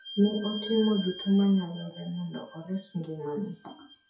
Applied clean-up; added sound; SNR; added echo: classical method WPE with log-MMSE.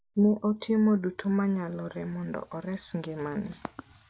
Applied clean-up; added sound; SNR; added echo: none; none; none; none.